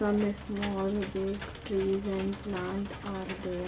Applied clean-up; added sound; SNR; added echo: none; Engine / Mechanisms; 10 dB; reverberation time 0.2 s.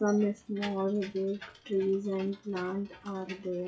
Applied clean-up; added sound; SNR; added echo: classical method WPE with log-MMSE.